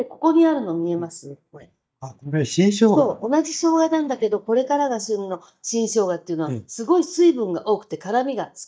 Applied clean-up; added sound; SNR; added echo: neural mask model DeepFilterNet 3.